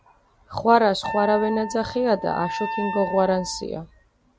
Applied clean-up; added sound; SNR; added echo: none; Wind instrument, woodwind instrument; 8 dB; none.